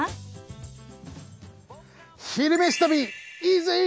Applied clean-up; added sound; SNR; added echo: none; none; none; none.